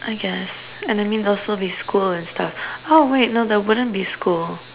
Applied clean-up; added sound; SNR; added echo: none; none; none; none.